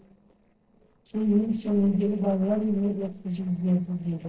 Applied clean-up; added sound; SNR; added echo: neural separator model SepFormer DNS4.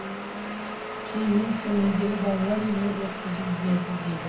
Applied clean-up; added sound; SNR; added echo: none; Domestic sounds, home sounds; 7 dB; reverberation time 0.1 s.